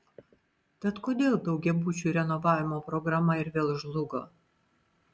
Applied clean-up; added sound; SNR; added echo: none; none; none; none.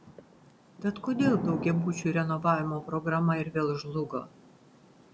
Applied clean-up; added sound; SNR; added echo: none; Thunder / Rain; 10 dB; none.